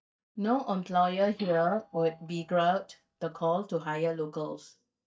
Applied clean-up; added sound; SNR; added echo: neural mask model DeepFilterNet 3.